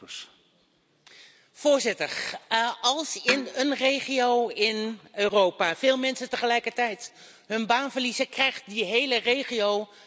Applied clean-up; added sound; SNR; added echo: none; Snare drum; 11 dB; none.